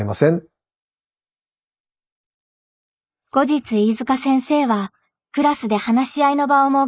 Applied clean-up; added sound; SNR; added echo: neural mask model Resemble Enhance denoiser.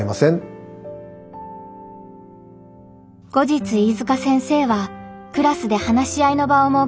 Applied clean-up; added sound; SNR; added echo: none; none; none; none.